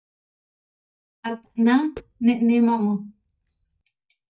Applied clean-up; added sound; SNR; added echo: neural mask model DeepFilterNet 3.